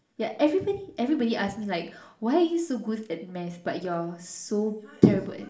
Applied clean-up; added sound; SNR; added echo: none; none; none; reverberation time 0.5 s.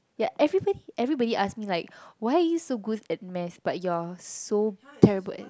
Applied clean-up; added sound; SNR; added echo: none; none; none; none.